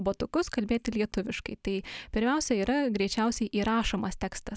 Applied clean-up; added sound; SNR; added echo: none; none; none; none.